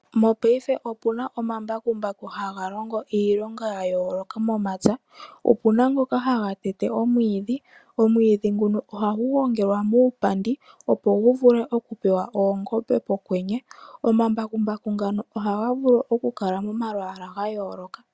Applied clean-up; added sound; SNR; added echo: none; none; none; none.